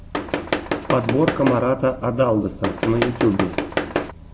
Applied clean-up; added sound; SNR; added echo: none; Tools; 3 dB; none.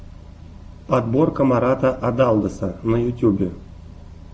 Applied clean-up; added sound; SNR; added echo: none; none; none; none.